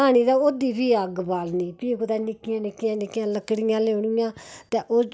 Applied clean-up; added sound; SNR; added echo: none; none; none; none.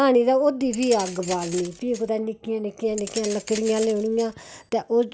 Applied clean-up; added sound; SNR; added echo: none; Keys jangling; 14 dB; none.